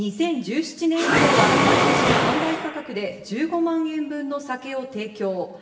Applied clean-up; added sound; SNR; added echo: none; Mechanisms; -5 dB; reverberation time 1.0 s.